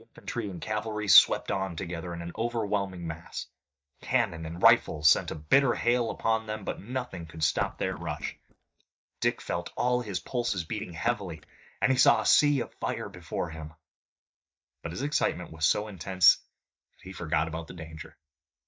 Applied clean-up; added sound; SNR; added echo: neural mask model DeepFilterNet 3.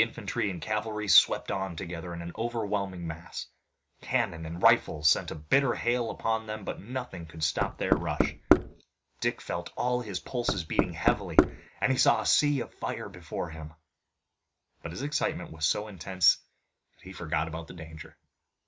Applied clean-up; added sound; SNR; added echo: none; Knock; -4 dB; none.